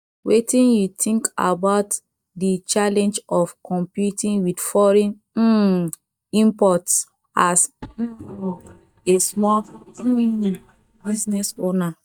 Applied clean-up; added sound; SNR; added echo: neural mask model DeepFilterNet 3.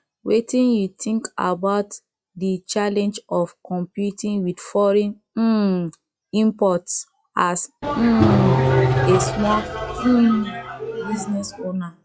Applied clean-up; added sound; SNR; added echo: classical method log-MMSE.